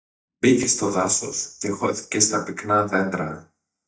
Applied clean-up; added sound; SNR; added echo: neural mask model DeepFilterNet 3.